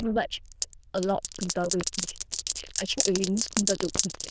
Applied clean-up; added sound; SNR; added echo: neural diffusion model UNIVERSE++.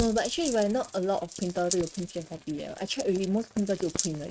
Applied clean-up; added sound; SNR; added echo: neural mask model RNNoise.